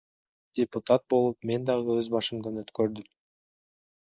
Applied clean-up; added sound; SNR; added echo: neural mask model Resemble Enhance denoiser.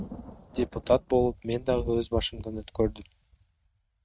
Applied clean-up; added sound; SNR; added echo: neural mask model RNNoise.